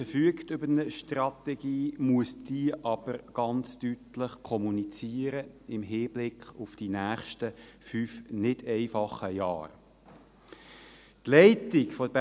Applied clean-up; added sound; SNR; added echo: none; none; none; none.